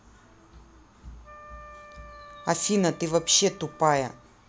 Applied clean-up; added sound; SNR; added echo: none; Wind instrument, woodwind instrument; 20 dB; none.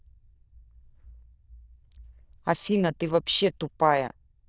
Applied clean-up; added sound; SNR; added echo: neural diffusion model UNIVERSE++.